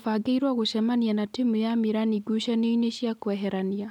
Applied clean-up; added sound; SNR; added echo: none; none; none; none.